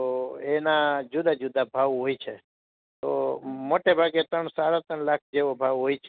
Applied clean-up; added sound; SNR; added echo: none; none; none; none.